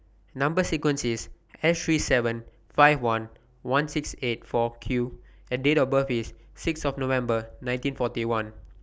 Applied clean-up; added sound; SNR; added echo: none; none; none; none.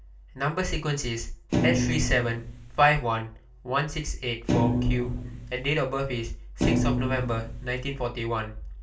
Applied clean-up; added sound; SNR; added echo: none; Thump, thud; -1 dB; reverberation time 0.3 s.